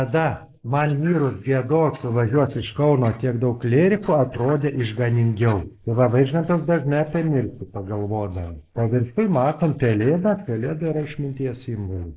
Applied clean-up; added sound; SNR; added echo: neural mask model Resemble Enhance denoiser.